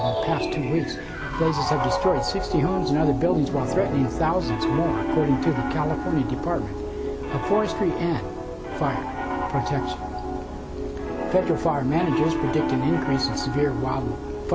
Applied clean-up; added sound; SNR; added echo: none; Piano; 2 dB; none.